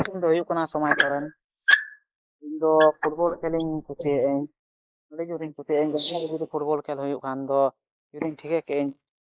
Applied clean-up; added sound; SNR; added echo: neural mask model Resemble Enhance denoiser.